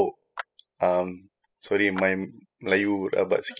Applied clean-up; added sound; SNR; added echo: classical method spectral subtraction.